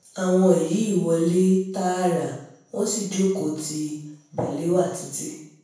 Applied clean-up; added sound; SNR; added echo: none; none; none; reverberation time 0.7 s.